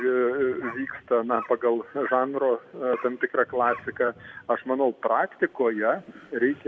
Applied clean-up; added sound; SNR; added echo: none; Dog; 19 dB; none.